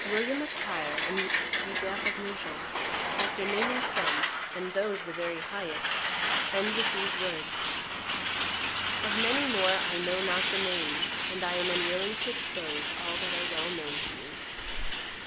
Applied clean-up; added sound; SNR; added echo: none; Truck; -4 dB; none.